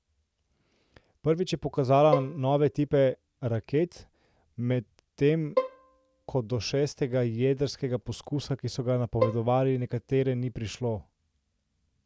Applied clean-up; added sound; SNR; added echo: none; Bowed string instrument; 8 dB; none.